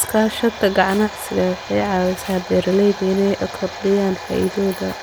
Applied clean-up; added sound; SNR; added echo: none; Domestic sounds, home sounds; 13 dB; none.